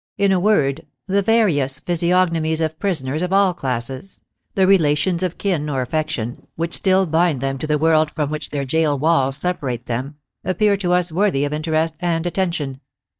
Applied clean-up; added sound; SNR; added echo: neural mask model DeepFilterNet 3.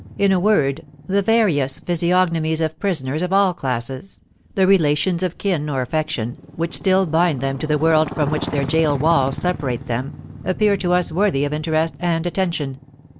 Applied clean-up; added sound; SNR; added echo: none; Motorcycle; 14 dB; none.